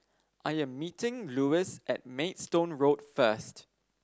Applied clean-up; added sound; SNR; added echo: none; none; none; none.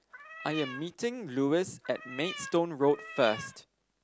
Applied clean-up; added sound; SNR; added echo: none; Cat; 12 dB; none.